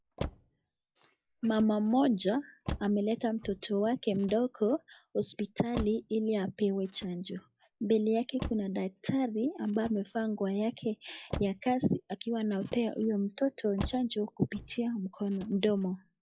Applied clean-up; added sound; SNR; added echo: classical method log-MMSE.